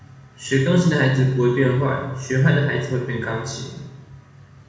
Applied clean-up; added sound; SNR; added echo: none; none; none; reverberation time 1.0 s.